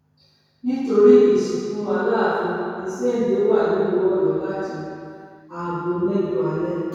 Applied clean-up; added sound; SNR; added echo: none; none; none; reverberation time 2.2 s.